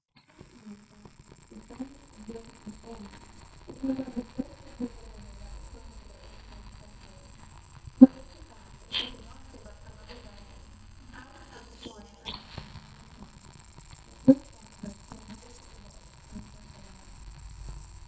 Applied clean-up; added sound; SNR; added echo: neural mask model DeepFilterNet 3.